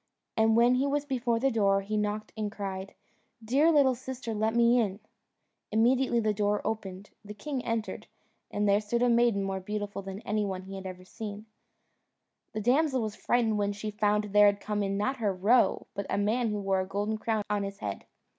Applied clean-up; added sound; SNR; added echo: none; none; none; none.